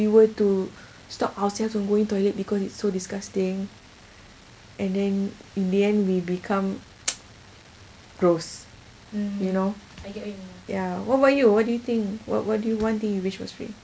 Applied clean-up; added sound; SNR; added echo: none; none; none; none.